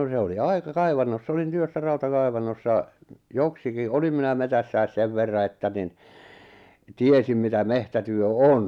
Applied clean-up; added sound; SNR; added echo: none; none; none; none.